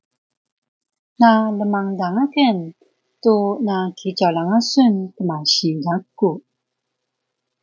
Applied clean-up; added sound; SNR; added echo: none; none; none; none.